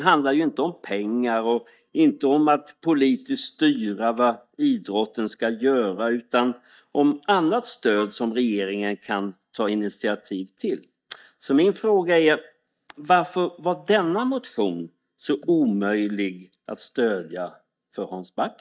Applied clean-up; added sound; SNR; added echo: neural mask model DeepFilterNet 3.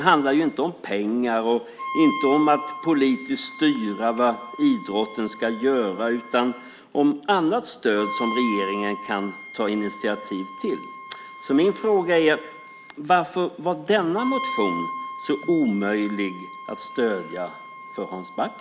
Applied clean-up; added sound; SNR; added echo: none; Wind instrument, woodwind instrument; 12 dB; none.